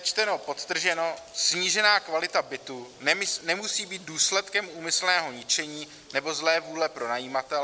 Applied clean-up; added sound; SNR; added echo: none; none; none; none.